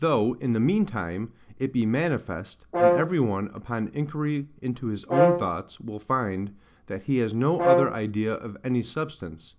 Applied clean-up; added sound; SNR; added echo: none; Brass instrument; -1 dB; none.